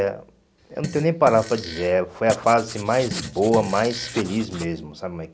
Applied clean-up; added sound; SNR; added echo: none; Writing + Fart; 12 dB; none.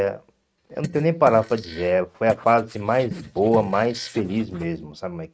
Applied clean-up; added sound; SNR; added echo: neural mask model RNNoise.